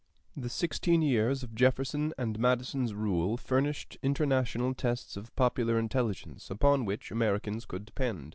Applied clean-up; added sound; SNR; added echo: none; none; none; none.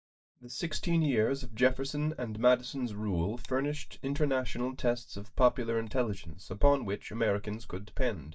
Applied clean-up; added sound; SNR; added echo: neural mask model DeepFilterNet 3.